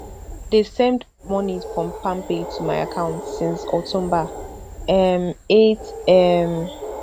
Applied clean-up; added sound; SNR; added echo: none; Animal; 12 dB; none.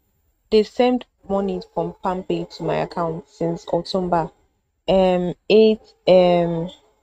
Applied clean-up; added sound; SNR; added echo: neural mask model RNNoise.